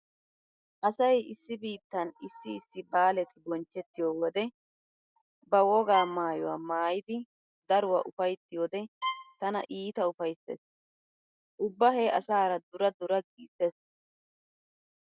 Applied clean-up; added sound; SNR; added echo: none; Bowed string instrument; 9 dB; none.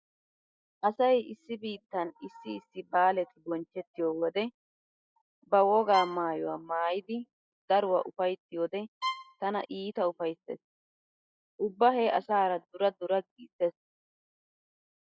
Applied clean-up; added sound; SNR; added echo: classical method log-MMSE.